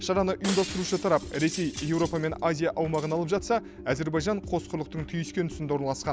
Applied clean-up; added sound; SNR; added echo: none; Shatter; 14 dB; none.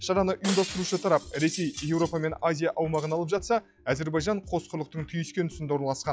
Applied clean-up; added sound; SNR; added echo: classical method log-MMSE.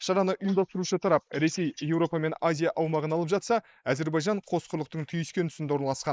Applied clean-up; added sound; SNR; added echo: neural mask model Resemble Enhance denoiser.